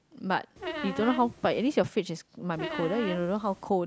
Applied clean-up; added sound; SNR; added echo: none; Squeak; 9 dB; none.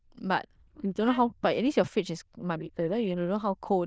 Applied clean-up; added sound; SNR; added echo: neural diffusion model UNIVERSE++.